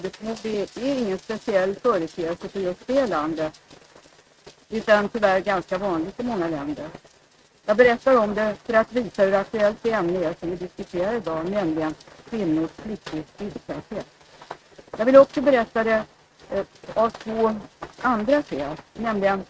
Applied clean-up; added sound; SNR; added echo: neural mask model RNNoise.